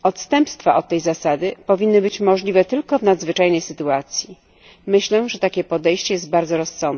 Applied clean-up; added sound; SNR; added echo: none; none; none; none.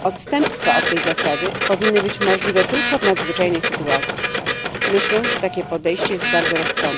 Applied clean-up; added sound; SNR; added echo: none; Printer; -1 dB; none.